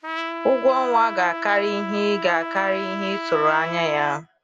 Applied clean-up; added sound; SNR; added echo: none; Trumpet; 8 dB; none.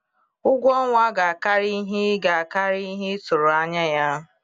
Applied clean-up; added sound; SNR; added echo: none; none; none; none.